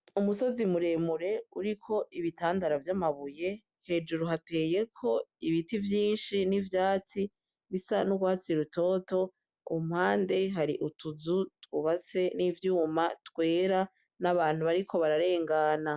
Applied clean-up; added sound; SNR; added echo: none; none; none; none.